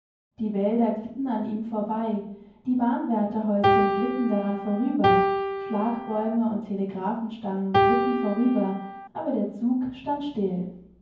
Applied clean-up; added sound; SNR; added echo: none; Piano; -2 dB; reverberation time 0.9 s.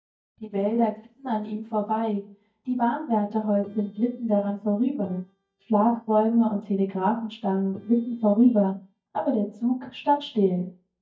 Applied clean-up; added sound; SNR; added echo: neural mask model DeepFilterNet 3.